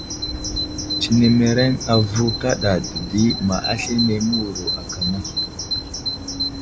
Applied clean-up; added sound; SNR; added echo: none; Bird vocalization, bird call, bird song; 6 dB; none.